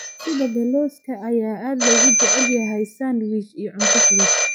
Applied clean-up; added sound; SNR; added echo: classical method log-MMSE.